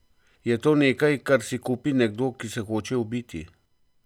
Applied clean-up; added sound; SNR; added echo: none; none; none; none.